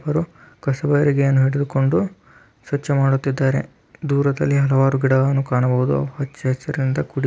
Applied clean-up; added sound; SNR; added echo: none; none; none; none.